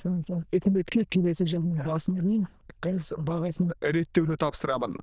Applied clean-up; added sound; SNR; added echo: neural diffusion model UNIVERSE++.